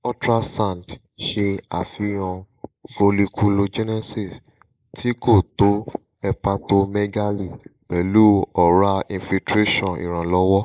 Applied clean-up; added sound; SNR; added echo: neural mask model Resemble Enhance denoiser.